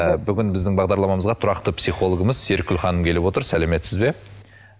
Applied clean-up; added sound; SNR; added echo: none; none; none; none.